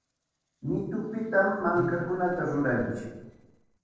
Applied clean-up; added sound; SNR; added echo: neural separator model SepFormer DNS4.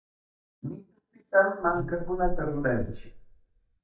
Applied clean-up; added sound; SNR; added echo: neural mask model DeepFilterNet 3.